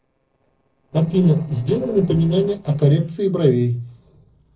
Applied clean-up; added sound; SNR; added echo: neural separator model SepFormer DNS4.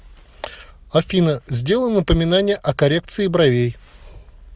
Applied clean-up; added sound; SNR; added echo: none; none; none; none.